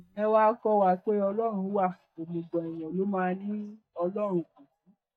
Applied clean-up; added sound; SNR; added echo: neural mask model DeepFilterNet 3.